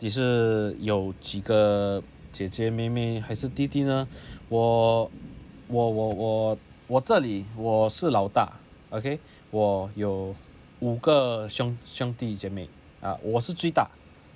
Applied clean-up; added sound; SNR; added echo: none; none; none; none.